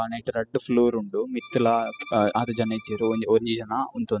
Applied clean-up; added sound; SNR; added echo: classical method spectral subtraction.